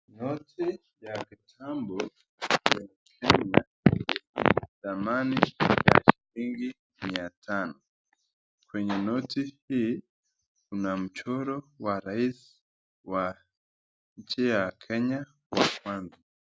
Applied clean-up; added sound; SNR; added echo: none; none; none; none.